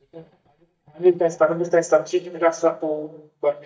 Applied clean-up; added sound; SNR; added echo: neural mask model DeepFilterNet 3.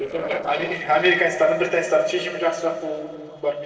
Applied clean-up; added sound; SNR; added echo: neural separator model SepFormer DNS4.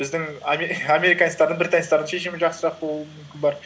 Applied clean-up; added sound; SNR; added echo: none; none; none; none.